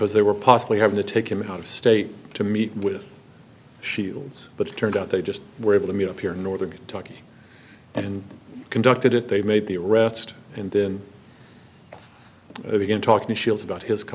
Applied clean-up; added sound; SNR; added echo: none; none; none; none.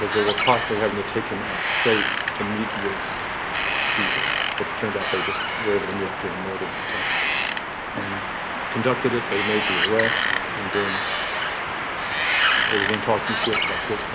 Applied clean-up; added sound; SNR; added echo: none; Wind; -3 dB; none.